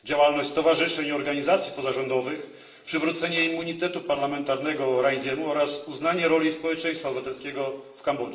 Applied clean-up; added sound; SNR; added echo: none; none; none; reverberation time 1.3 s.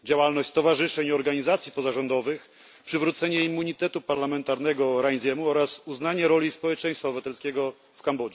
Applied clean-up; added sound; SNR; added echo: none; none; none; none.